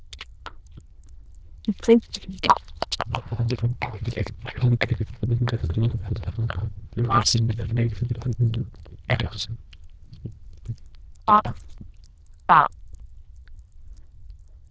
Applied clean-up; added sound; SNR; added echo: neural diffusion model UNIVERSE++.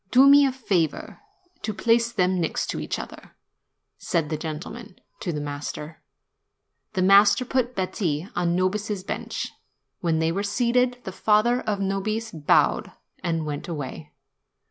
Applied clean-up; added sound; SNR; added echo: none; none; none; none.